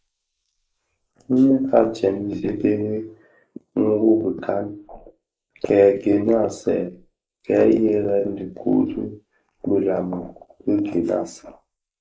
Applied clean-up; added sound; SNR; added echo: neural mask model Resemble Enhance denoiser.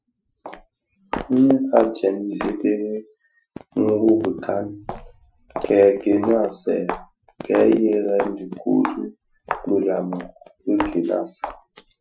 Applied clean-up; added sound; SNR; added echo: classical method Wiener filter.